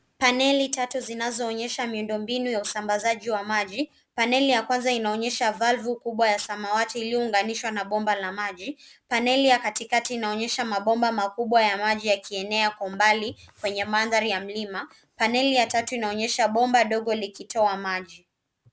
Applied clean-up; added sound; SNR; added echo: none; none; none; none.